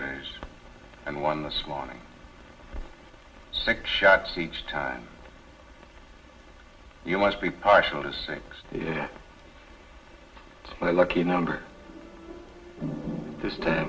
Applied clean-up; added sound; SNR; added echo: none; none; none; reverberation time 0.4 s.